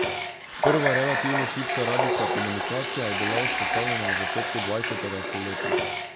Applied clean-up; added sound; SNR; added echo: none; Water tap, faucet; -4 dB; none.